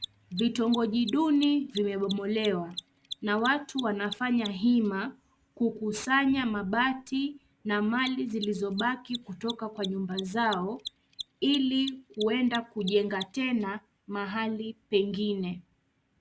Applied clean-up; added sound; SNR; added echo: none; Mechanisms; 16 dB; none.